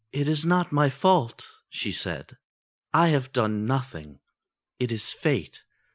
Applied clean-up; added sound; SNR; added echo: neural mask model Resemble Enhance denoiser.